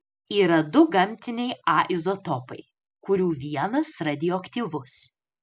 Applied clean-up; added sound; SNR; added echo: none; none; none; none.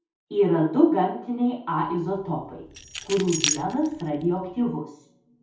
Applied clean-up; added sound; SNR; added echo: none; Keys jangling; 9 dB; reverberation time 0.6 s.